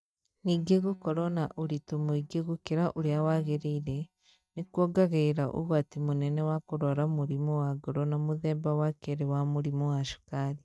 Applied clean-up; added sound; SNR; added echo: neural mask model DeepFilterNet 3.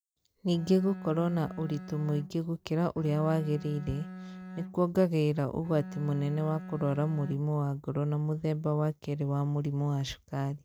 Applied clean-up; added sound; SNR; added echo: none; Bowed string instrument; 13 dB; none.